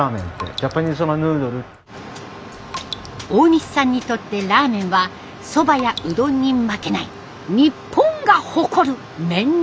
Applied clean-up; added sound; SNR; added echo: none; Raindrop; 18 dB; none.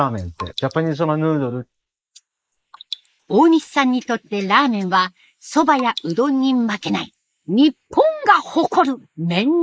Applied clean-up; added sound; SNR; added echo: neural mask model Resemble Enhance denoiser.